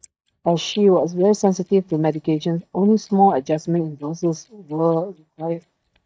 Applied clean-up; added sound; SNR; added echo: neural mask model DeepFilterNet 3.